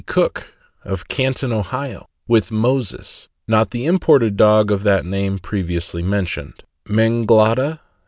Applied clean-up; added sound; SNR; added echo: none; none; none; none.